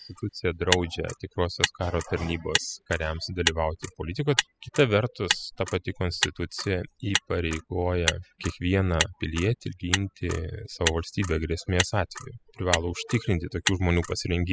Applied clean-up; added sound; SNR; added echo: classical method spectral subtraction.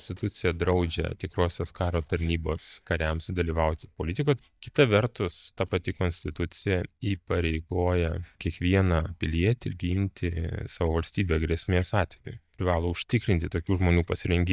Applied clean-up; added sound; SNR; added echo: neural mask model DeepFilterNet 3.